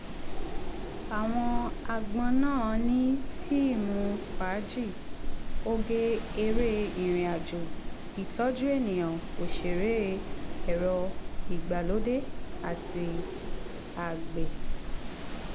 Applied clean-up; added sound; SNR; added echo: none; Wind; -1 dB; none.